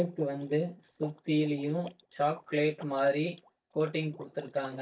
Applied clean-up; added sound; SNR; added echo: neural mask model DeepFilterNet 3.